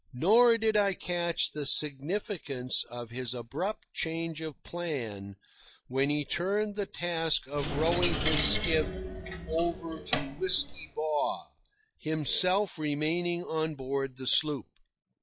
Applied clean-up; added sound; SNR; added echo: classical method log-MMSE.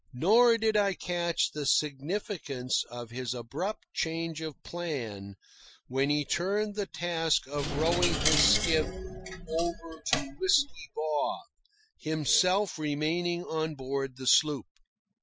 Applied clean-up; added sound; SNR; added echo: classical method Wiener filter.